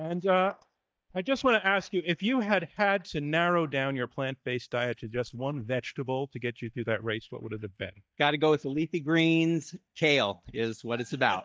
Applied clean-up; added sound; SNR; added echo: neural mask model DeepFilterNet 3.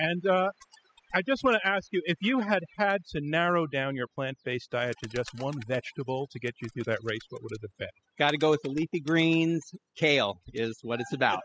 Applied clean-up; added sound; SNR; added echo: classical method spectral subtraction.